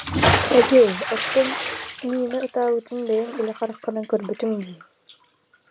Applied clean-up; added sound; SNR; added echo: none; Bathtub (filling or washing) / Splash, splatter; 4 dB; none.